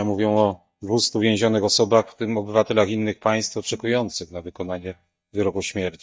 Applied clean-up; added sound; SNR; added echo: neural mask model DeepFilterNet 3.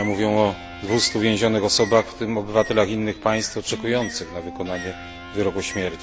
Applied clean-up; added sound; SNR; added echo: none; Bird + Guitar; 13 dB; none.